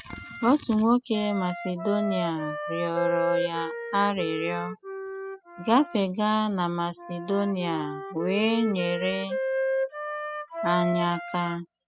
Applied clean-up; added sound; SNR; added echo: classical method spectral subtraction.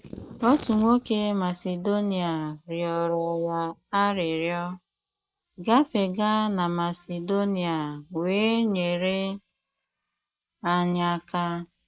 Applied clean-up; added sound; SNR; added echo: neural mask model Resemble Enhance denoiser.